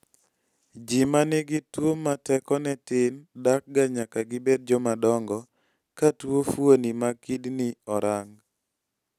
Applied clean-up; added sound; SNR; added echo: none; none; none; none.